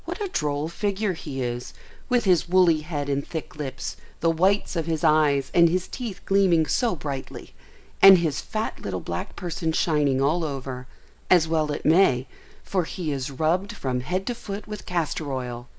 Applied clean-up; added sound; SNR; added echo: none; none; none; none.